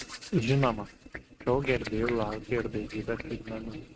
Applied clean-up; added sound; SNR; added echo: neural mask model RNNoise.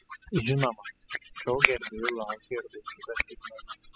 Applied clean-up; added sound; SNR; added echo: classical method spectral subtraction.